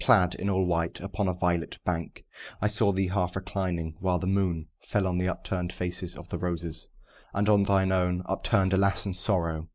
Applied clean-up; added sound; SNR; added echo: neural mask model Resemble Enhance denoiser.